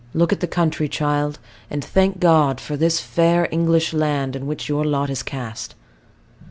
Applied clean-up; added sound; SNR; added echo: none; none; none; none.